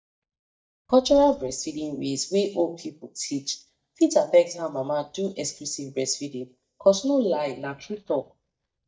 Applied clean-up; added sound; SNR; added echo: neural mask model DeepFilterNet 3.